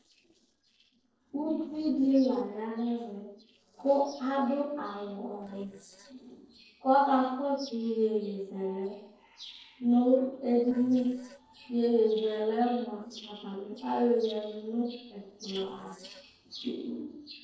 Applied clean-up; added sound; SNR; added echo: neural separator model SepFormer DNS4.